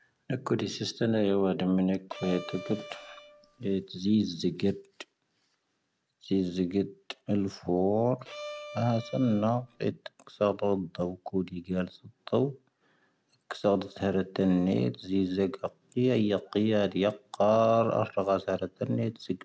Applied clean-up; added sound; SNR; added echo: none; Bowed string instrument; 15 dB; none.